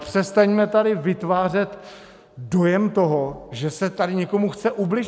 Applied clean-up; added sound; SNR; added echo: none; none; none; none.